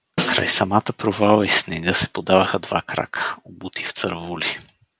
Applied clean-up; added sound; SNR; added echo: none; Snare drum; 9 dB; none.